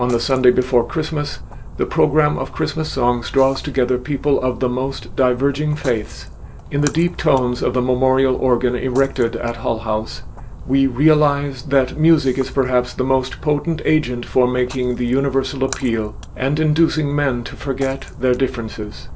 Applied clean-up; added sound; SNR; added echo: none; Splash, splatter; 14 dB; none.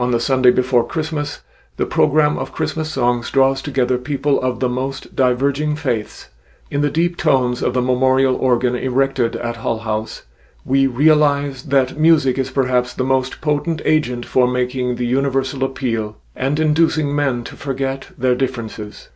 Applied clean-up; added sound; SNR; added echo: none; none; none; none.